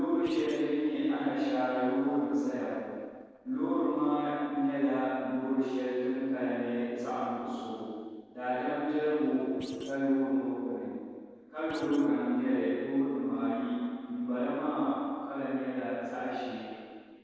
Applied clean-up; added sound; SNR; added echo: neural separator model SepFormer DNS4.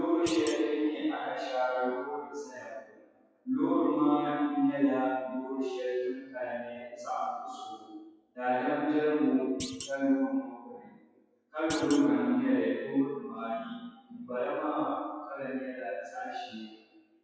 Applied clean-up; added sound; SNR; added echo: classical method WPE with log-MMSE.